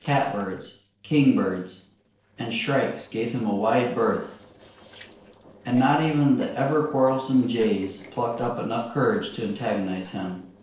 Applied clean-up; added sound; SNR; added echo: neural separator model SepFormer DNS4.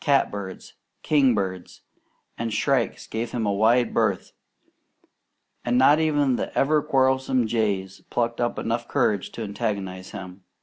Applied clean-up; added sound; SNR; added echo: none; none; none; none.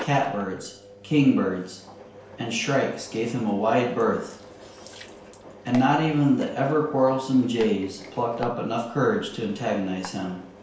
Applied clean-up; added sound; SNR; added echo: none; Engine; 18 dB; reverberation time 0.5 s.